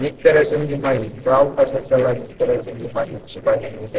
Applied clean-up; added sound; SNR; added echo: neural separator model SepFormer DNS4.